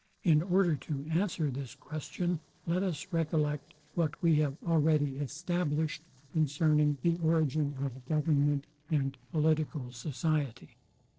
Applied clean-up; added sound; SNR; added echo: neural separator model SepFormer DNS4.